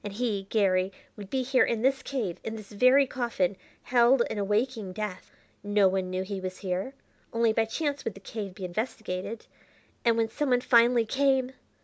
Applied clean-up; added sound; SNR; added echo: none; none; none; none.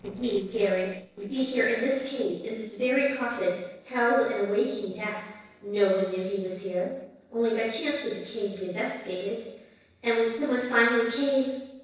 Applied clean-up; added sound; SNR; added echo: neural separator model SepFormer DNS4.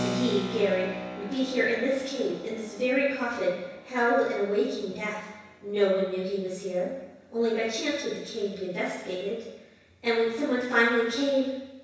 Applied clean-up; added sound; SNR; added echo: none; Keyboard (musical); 13 dB; reverberation time 1.1 s.